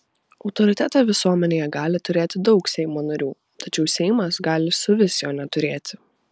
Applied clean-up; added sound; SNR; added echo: none; none; none; none.